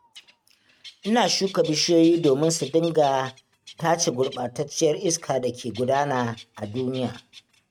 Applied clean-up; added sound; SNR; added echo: neural mask model RNNoise.